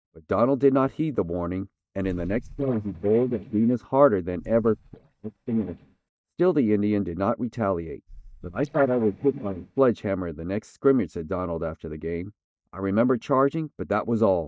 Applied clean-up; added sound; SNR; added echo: neural mask model DeepFilterNet 3.